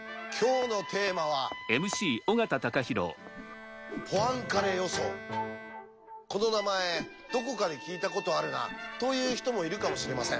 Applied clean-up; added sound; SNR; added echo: none; Bowed string instrument + Whoosh, swoosh, swish; 15 dB; none.